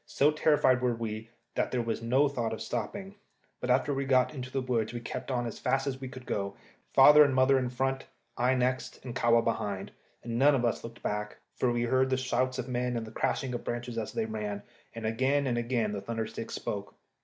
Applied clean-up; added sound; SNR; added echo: none; none; none; none.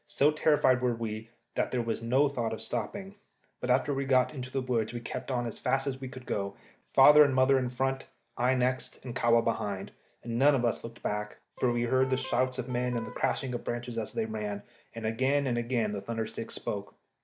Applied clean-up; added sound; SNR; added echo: none; Electric guitar; 15 dB; none.